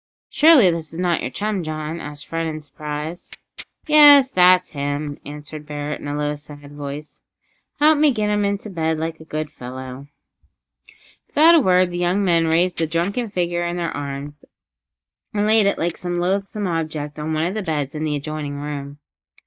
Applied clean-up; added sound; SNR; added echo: neural mask model DeepFilterNet 3.